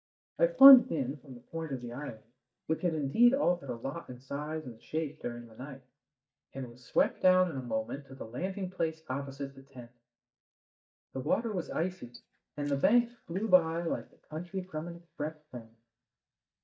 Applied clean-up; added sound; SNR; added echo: neural mask model DeepFilterNet 3.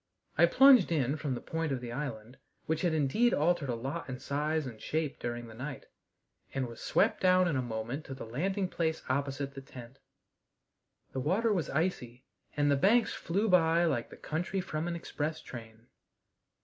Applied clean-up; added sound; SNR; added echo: none; none; none; none.